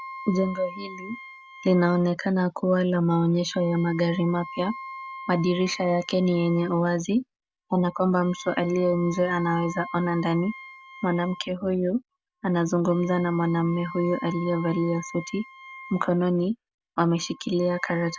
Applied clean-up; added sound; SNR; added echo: none; Wind instrument, woodwind instrument; 17 dB; none.